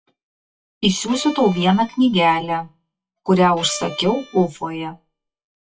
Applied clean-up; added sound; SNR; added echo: classical method WPE with log-MMSE.